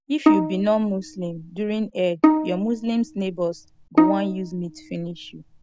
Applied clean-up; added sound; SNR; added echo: none; Bowed string instrument; -1 dB; none.